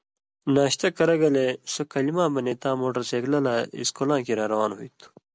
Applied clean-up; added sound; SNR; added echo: none; none; none; none.